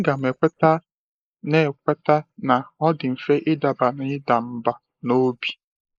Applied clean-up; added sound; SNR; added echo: neural mask model Resemble Enhance denoiser.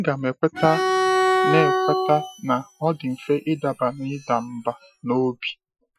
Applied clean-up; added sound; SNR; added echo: classical method Wiener filter.